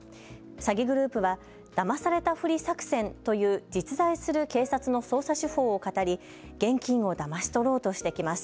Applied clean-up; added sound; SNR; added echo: none; none; none; none.